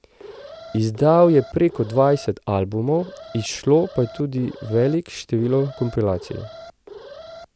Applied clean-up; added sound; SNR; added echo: none; Alarm; 19 dB; none.